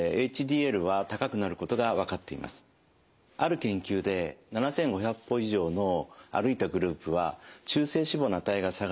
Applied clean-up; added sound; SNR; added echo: none; none; none; none.